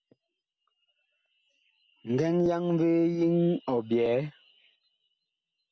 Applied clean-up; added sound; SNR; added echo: none; none; none; none.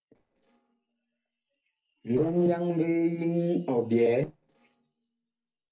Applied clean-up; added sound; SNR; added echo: neural separator model SepFormer DNS4.